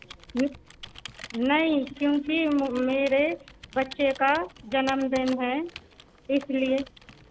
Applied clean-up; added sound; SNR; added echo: none; Computer keyboard; 19 dB; none.